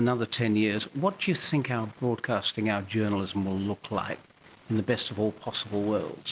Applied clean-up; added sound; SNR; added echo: none; none; none; none.